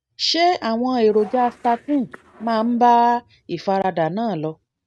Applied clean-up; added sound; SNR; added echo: neural mask model RNNoise.